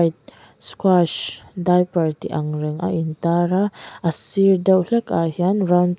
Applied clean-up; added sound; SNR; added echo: none; none; none; none.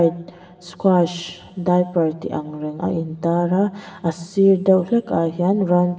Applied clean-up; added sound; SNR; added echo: none; none; none; reverberation time 2.7 s.